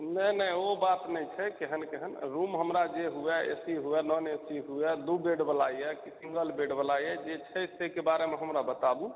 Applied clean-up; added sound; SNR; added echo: none; none; none; none.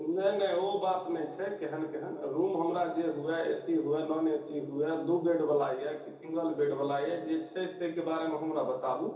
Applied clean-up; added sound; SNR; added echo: none; none; none; reverberation time 0.7 s.